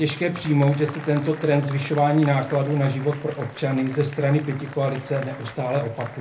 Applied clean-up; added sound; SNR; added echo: none; Applause; 17 dB; reverberation time 0.3 s.